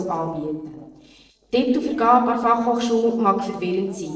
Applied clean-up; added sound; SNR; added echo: neural separator model SepFormer DNS4.